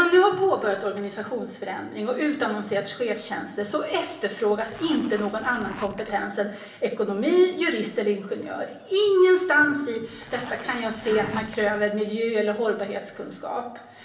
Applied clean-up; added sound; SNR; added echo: none; Zipper (clothing); 17 dB; reverberation time 0.9 s.